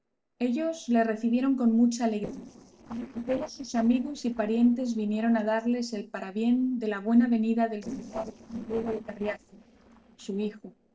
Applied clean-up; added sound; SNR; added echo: neural separator model SepFormer DNS4.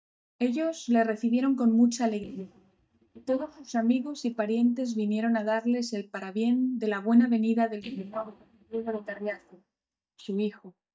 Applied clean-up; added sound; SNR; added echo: neural mask model DeepFilterNet 3.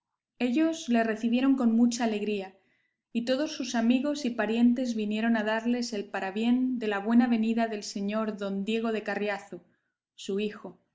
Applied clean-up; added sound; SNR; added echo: none; none; none; none.